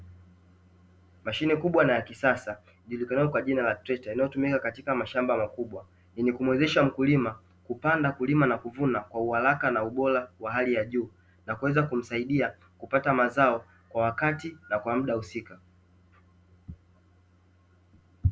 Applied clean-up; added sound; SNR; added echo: none; none; none; none.